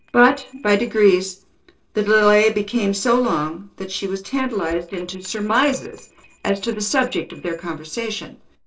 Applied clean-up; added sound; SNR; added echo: neural separator model SepFormer DNS4.